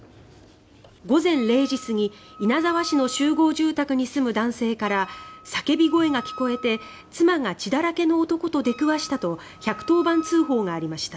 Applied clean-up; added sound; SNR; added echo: none; Wind instrument, woodwind instrument; 18 dB; none.